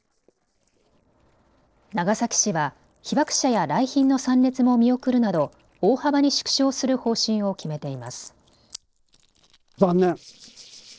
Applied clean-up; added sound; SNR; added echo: neural separator model SepFormer DNS4.